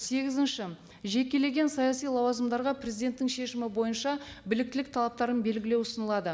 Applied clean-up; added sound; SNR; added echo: none; none; none; none.